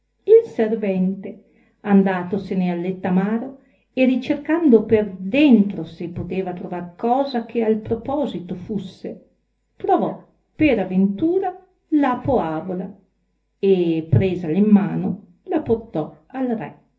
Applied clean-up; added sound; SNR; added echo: none; none; none; reverberation time 0.3 s.